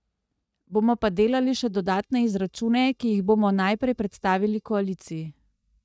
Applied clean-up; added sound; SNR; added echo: neural mask model DeepFilterNet 3.